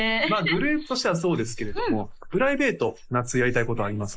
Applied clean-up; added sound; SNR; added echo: neural mask model Resemble Enhance denoiser.